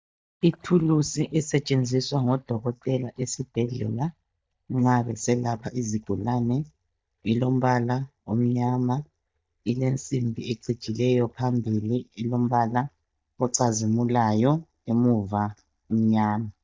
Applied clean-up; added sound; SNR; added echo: neural mask model DeepFilterNet 3.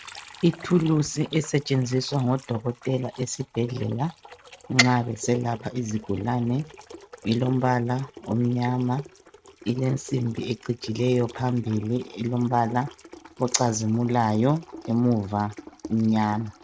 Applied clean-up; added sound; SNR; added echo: neural mask model RNNoise.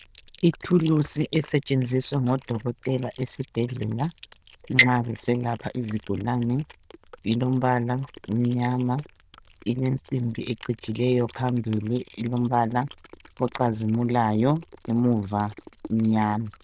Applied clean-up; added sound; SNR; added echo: neural diffusion model UNIVERSE++.